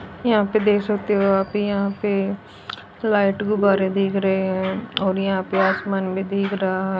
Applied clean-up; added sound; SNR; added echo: none; none; none; none.